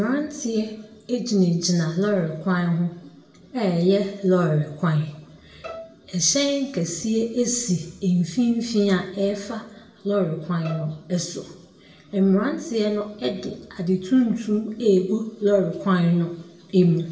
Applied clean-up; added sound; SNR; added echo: none; Bowed string instrument; 18 dB; reverberation time 0.6 s.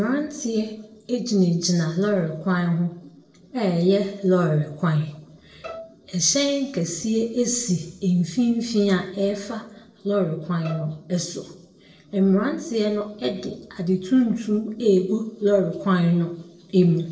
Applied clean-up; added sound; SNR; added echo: neural separator model SepFormer DNS4.